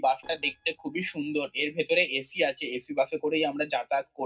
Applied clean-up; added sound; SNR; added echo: neural separator model SepFormer DNS4.